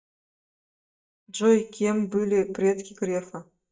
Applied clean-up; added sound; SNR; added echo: neural mask model DeepFilterNet 3.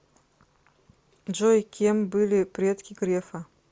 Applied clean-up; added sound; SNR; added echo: none; none; none; none.